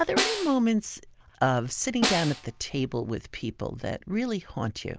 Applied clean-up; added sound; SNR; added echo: none; Snare drum; 5 dB; none.